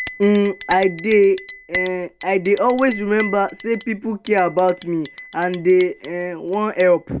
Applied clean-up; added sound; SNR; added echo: none; Chink, clink; 15 dB; none.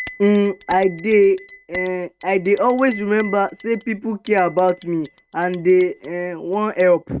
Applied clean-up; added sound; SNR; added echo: neural mask model RNNoise.